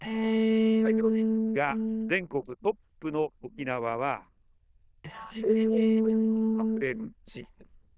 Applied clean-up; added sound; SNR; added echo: neural diffusion model UNIVERSE++.